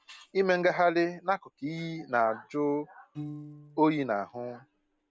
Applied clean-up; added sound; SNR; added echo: none; Piano; 20 dB; none.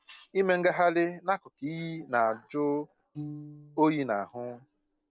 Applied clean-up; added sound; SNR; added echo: neural separator model SepFormer DNS4.